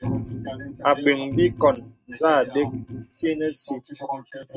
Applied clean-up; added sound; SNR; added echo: neural mask model RNNoise.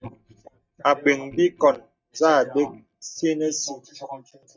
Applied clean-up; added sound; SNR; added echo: neural mask model DeepFilterNet 3.